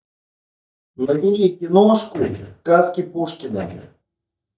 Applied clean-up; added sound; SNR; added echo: neural mask model DeepFilterNet 3.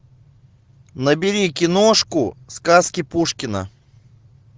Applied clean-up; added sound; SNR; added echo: none; none; none; none.